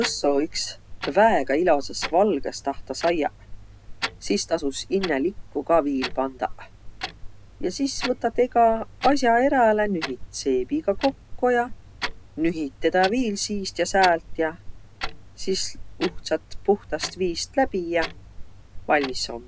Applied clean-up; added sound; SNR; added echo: none; Clock; 10 dB; none.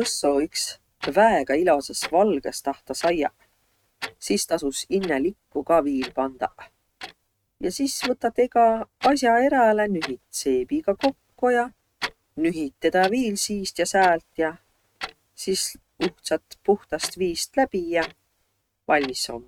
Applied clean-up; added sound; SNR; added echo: neural mask model RNNoise.